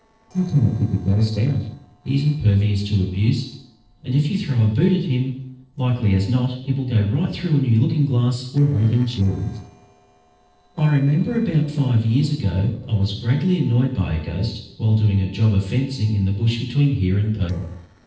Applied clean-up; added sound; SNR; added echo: neural separator model SepFormer DNS4.